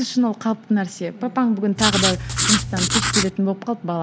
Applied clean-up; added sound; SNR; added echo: none; Writing; -1 dB; none.